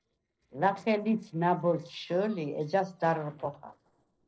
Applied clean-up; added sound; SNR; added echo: neural separator model SepFormer DNS4.